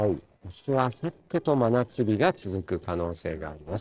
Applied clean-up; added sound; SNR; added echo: neural separator model SepFormer DNS4.